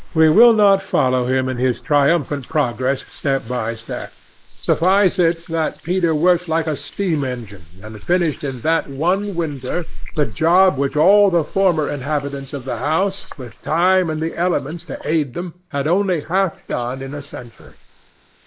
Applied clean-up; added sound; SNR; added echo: neural mask model Resemble Enhance denoiser.